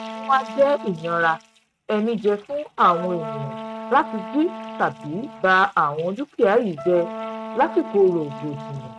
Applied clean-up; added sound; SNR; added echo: neural mask model RNNoise.